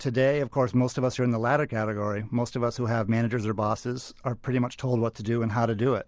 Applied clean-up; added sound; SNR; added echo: none; none; none; none.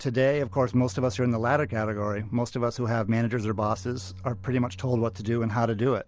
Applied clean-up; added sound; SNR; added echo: none; Bowed string instrument; 17 dB; none.